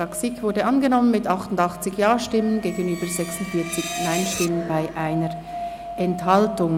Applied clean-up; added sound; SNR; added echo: none; Screech + Wind; 11 dB; none.